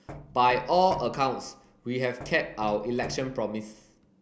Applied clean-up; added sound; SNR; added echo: none; Knock; 17 dB; none.